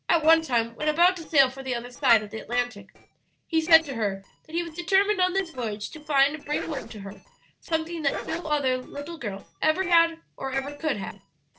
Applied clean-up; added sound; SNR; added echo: neural separator model SepFormer DNS4.